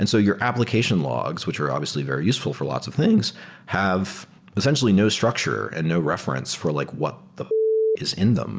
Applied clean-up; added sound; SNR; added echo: none; none; none; none.